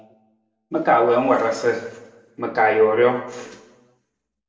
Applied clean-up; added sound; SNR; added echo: none; none; none; reverberation time 0.9 s.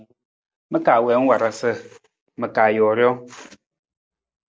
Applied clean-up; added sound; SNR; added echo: none; none; none; none.